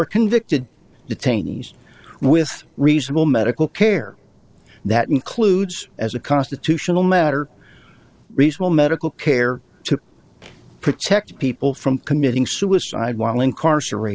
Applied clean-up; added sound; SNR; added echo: neural separator model SepFormer DNS4.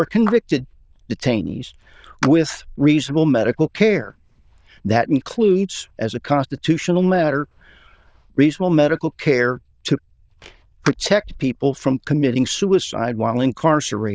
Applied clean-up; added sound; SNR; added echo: neural diffusion model UNIVERSE++.